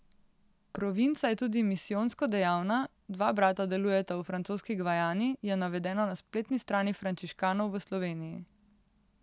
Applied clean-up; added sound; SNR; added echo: none; none; none; none.